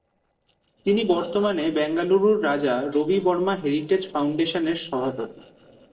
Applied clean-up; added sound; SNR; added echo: neural separator model SepFormer DNS4.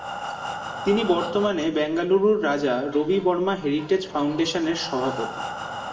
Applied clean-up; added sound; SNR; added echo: none; Breathing; 12 dB; reverberation time 0.8 s.